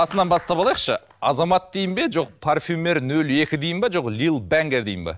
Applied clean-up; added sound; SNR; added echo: none; none; none; none.